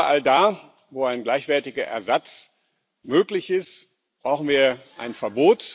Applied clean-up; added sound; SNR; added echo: none; none; none; none.